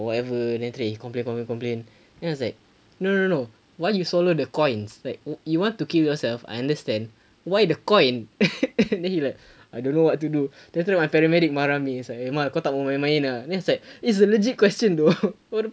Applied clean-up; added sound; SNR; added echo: none; none; none; none.